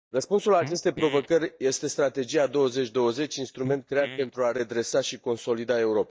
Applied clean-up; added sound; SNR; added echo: neural mask model DeepFilterNet 3.